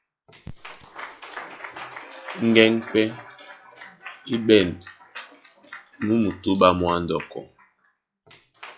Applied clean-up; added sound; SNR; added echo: classical method log-MMSE.